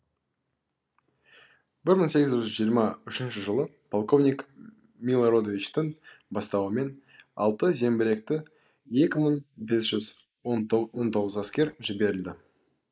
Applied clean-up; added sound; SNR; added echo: neural mask model Resemble Enhance denoiser.